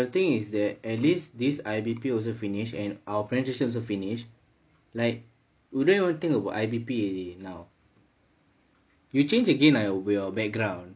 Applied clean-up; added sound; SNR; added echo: none; none; none; none.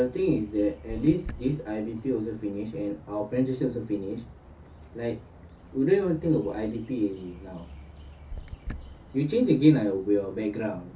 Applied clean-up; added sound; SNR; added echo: none; Bird; 16 dB; reverberation time 0.3 s.